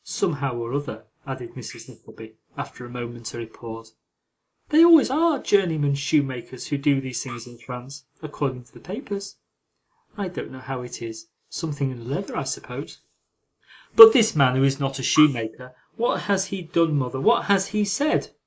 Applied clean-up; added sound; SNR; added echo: neural mask model Resemble Enhance denoiser.